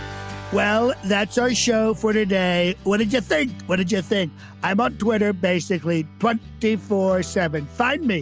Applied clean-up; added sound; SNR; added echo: none; none; none; none.